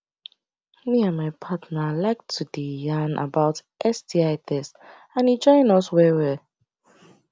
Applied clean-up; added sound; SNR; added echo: none; none; none; none.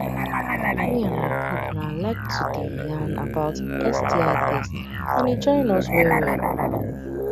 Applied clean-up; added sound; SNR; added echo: none; Musical instrument; -2 dB; none.